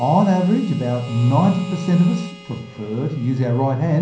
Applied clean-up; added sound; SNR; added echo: none; Harmonica; 20 dB; reverberation time 0.6 s.